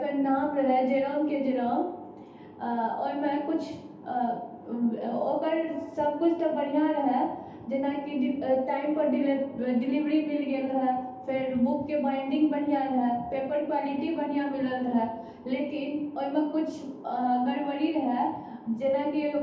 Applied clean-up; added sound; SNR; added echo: none; none; none; reverberation time 0.8 s.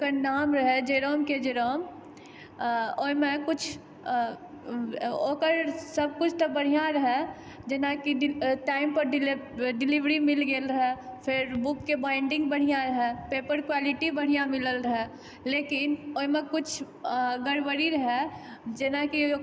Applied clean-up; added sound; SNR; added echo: none; none; none; none.